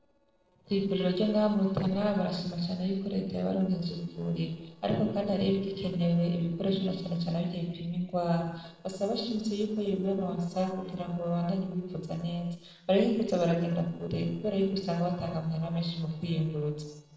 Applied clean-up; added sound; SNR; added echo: neural separator model SepFormer DNS4.